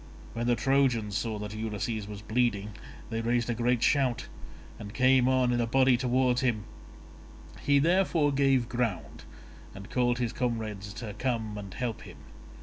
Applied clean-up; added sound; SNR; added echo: none; none; none; none.